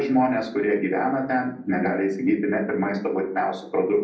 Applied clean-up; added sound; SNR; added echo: none; none; none; reverberation time 0.6 s.